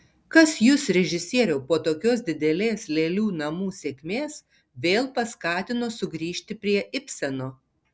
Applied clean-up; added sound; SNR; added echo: none; none; none; none.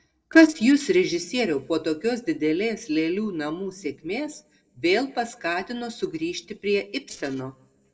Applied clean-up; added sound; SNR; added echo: neural separator model SepFormer DNS4.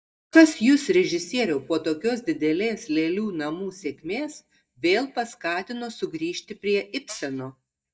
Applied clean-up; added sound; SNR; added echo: neural mask model DeepFilterNet 3.